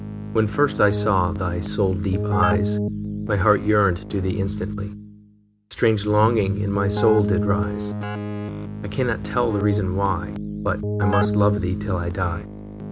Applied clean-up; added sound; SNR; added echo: none; Keyboard (musical); 4 dB; none.